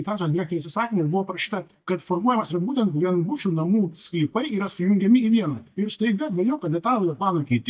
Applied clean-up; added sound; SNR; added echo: neural mask model DeepFilterNet 3.